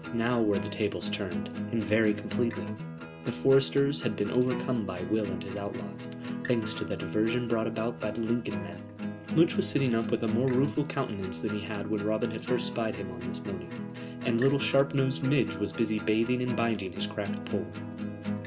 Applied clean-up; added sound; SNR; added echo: none; Acoustic guitar; 7 dB; none.